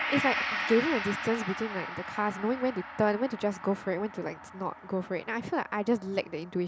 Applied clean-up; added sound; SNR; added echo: none; Gong; 7 dB; none.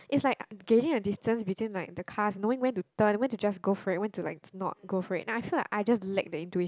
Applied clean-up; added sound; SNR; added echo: none; none; none; none.